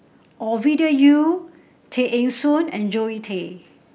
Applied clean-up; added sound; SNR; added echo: none; none; none; none.